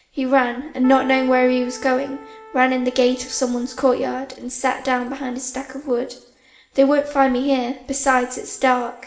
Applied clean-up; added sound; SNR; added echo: none; Keyboard (musical); 19 dB; reverberation time 0.7 s.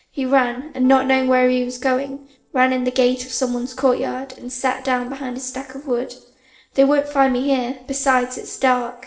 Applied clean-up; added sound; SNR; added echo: neural separator model SepFormer DNS4.